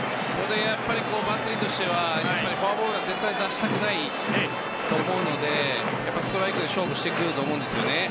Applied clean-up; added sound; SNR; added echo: none; Crowd; 12 dB; none.